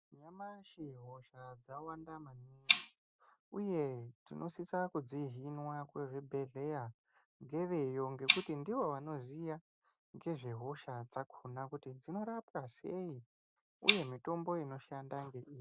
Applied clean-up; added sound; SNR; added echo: none; Tick; -5 dB; none.